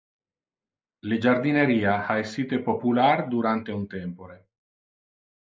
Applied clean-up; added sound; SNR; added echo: neural mask model Resemble Enhance denoiser.